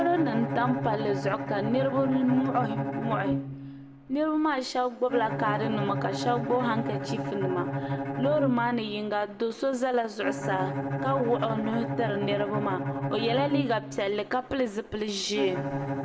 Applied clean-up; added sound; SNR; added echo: none; Bowed string instrument; 4 dB; reverberation time 1.8 s.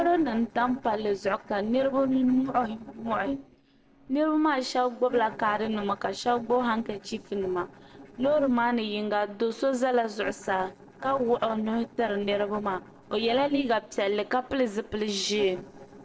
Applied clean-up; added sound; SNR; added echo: neural separator model SepFormer DNS4.